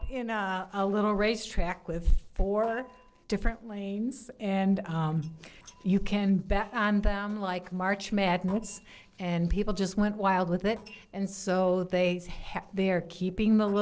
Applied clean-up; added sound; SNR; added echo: neural separator model SepFormer DNS4.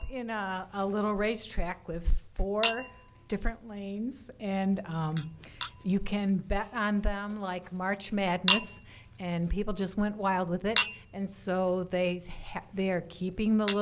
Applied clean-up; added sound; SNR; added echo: none; Chink, clink; 1 dB; none.